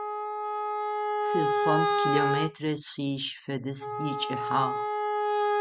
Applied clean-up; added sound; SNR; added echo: none; Wind instrument, woodwind instrument; -4 dB; none.